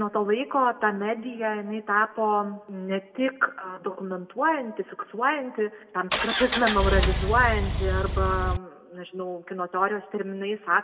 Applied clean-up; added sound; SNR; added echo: none; Engine; -1 dB; reverberation time 0.7 s.